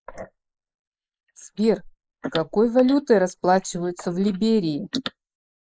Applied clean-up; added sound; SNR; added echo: neural mask model Resemble Enhance denoiser.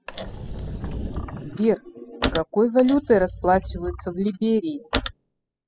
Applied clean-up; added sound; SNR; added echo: classical method spectral subtraction.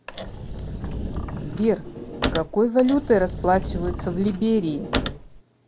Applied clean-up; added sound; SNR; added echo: none; Sliding door / Slam / Wood; 6 dB; none.